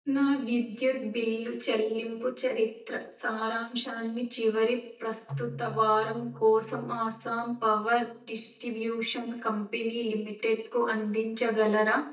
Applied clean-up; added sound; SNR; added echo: neural mask model DeepFilterNet 3.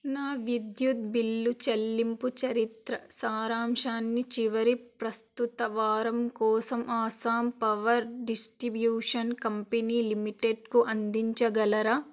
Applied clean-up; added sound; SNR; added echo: none; none; none; none.